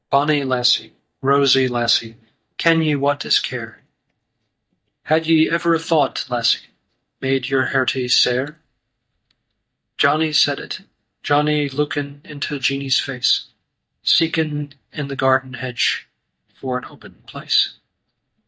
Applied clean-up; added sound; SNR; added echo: neural mask model DeepFilterNet 3.